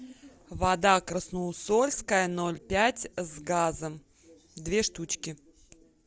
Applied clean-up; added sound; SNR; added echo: none; none; none; none.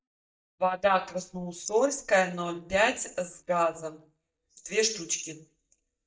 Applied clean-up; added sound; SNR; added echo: neural mask model DeepFilterNet 3.